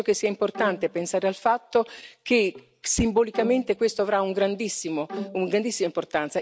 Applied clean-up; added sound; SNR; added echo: none; Bowed string instrument; 12 dB; none.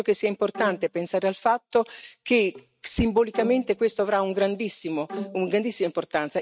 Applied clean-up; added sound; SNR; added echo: neural mask model RNNoise.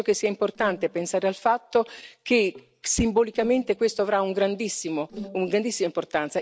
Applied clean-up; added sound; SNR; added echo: neural separator model SepFormer DNS4.